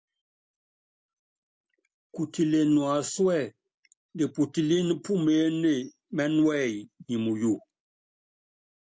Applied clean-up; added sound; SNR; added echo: none; none; none; none.